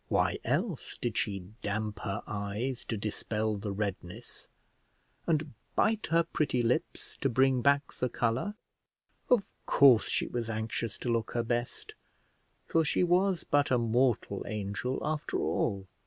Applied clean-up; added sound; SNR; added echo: none; none; none; none.